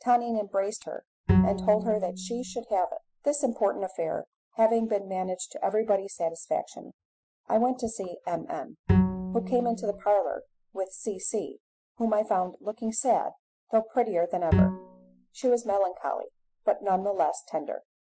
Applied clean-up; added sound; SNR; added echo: classical method Wiener filter.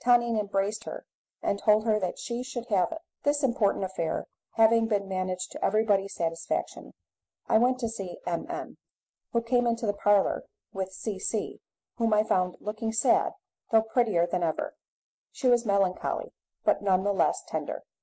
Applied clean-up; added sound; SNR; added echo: neural mask model Resemble Enhance denoiser.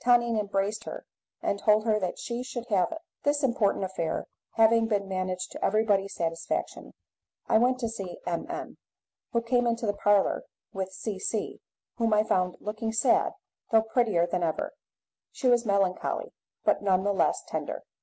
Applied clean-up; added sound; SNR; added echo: none; none; none; none.